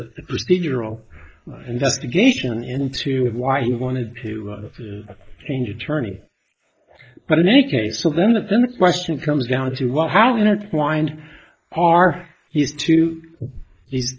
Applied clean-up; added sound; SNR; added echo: neural mask model Resemble Enhance denoiser.